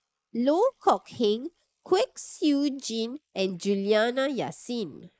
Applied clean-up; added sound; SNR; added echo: neural mask model Resemble Enhance denoiser.